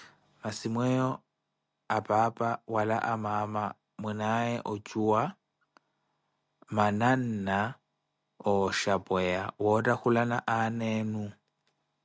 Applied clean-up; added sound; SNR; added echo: none; none; none; none.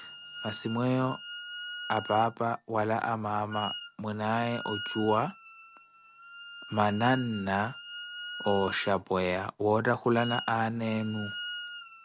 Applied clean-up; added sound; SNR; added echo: none; Wind instrument, woodwind instrument; 12 dB; none.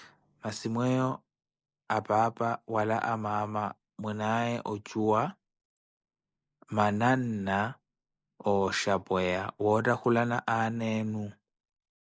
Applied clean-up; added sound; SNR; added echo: neural mask model Resemble Enhance denoiser.